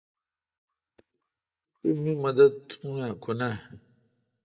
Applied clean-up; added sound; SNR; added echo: neural mask model DeepFilterNet 3.